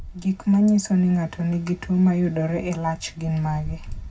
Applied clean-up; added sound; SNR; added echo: none; Wind; 17 dB; reverberation time 0.4 s.